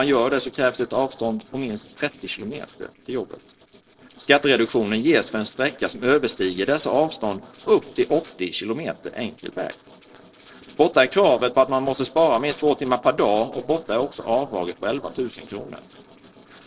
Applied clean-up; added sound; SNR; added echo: neural separator model SepFormer DNS4.